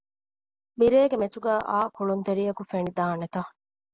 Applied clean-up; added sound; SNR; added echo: none; none; none; none.